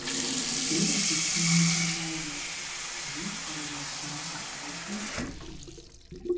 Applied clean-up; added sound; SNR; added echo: none; Sink (filling or washing) / Water tap, faucet; -4 dB; reverberation time 0.7 s.